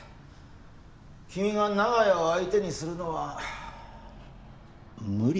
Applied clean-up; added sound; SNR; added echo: none; none; none; none.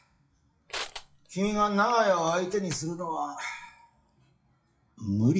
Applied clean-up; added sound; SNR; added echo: classical method WPE with log-MMSE.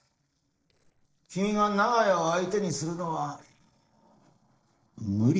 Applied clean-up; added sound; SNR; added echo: neural separator model SepFormer DNS4.